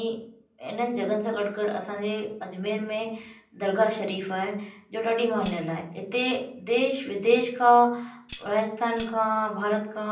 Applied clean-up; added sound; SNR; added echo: none; Tambourine; 6 dB; reverberation time 0.6 s.